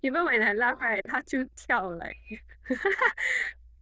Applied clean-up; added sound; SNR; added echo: neural diffusion model UNIVERSE++.